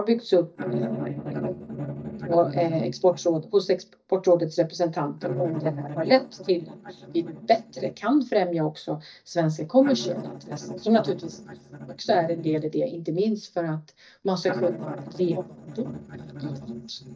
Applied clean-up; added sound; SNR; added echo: neural mask model DeepFilterNet 3.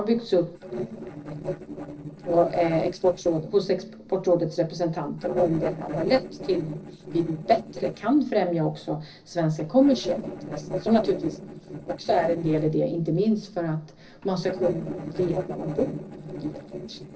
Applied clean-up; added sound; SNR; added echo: neural separator model SepFormer DNS4.